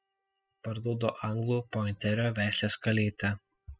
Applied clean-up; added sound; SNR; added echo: classical method spectral subtraction.